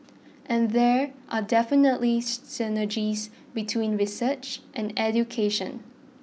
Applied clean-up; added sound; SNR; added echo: none; none; none; none.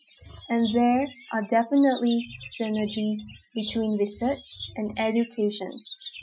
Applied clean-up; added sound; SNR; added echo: classical method Wiener filter.